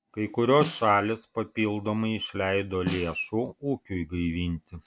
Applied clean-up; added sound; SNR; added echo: none; Snare drum; 13 dB; none.